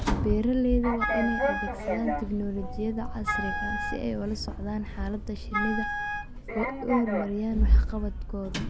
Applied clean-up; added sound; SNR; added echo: none; Sliding door + Wind instrument, woodwind instrument; -2 dB; none.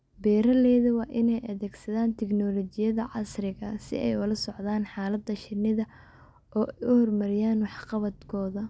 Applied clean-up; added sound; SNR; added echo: none; none; none; none.